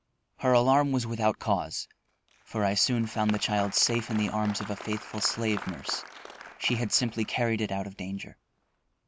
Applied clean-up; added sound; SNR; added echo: none; Applause; 16 dB; none.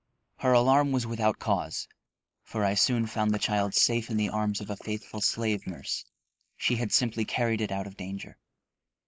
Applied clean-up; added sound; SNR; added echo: neural mask model Resemble Enhance denoiser.